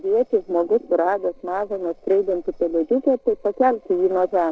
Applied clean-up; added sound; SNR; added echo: neural separator model SepFormer DNS4.